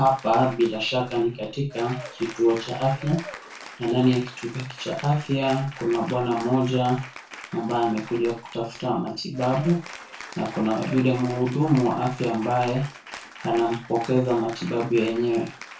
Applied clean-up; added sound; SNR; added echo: none; Applause / Cheering; 16 dB; reverberation time 0.2 s.